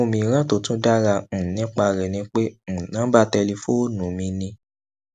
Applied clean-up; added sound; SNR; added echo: none; none; none; none.